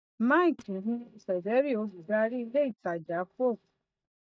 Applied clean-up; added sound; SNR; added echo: neural mask model DeepFilterNet 3.